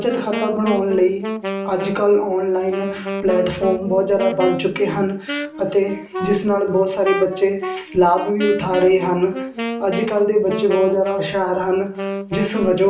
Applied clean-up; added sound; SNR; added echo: none; Wind instrument, woodwind instrument; 8 dB; reverberation time 0.3 s.